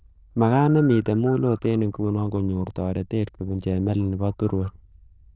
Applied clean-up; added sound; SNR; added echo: neural diffusion model UNIVERSE++.